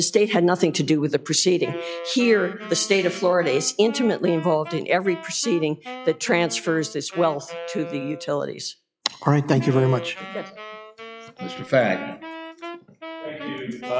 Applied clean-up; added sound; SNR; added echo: classical method log-MMSE.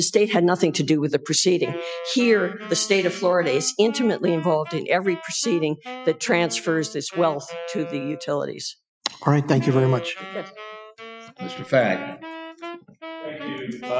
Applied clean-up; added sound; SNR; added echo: classical method Wiener filter.